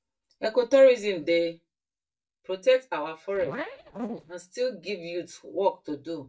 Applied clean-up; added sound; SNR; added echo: neural mask model DeepFilterNet 3.